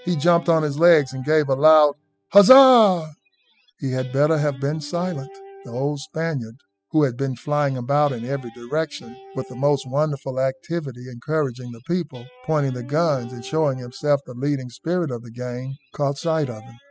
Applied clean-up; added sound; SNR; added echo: classical method spectral subtraction.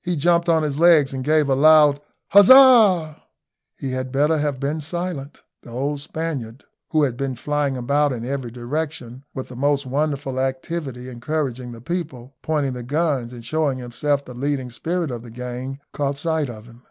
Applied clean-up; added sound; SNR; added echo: none; none; none; none.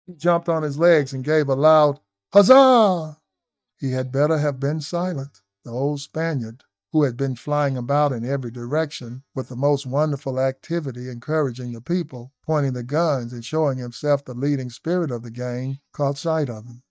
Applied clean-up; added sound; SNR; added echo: neural mask model DeepFilterNet 3.